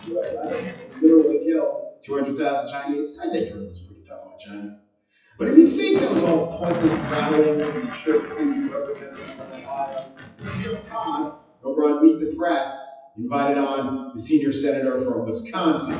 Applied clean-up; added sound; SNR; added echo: classical method WPE with log-MMSE.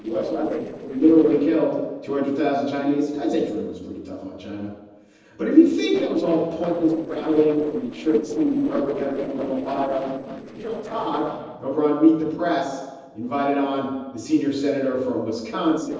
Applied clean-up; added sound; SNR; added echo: neural separator model SepFormer DNS4.